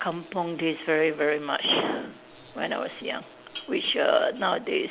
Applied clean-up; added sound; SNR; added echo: none; Dishes, pots, and pans; 19 dB; none.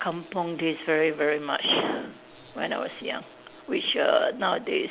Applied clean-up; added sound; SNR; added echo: none; none; none; none.